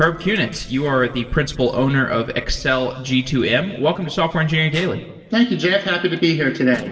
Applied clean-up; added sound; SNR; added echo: neural separator model SepFormer DNS4.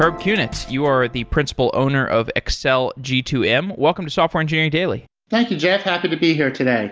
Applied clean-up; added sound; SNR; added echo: none; none; none; none.